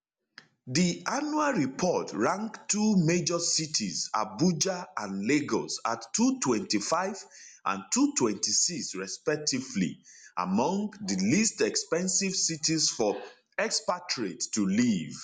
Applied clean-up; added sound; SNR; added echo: none; none; none; none.